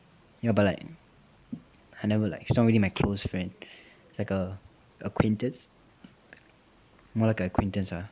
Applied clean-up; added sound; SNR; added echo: none; none; none; none.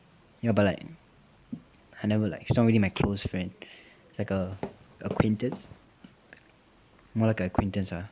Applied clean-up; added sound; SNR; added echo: none; Walk, footsteps; 12 dB; none.